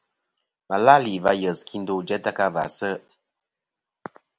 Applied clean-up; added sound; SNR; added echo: none; none; none; none.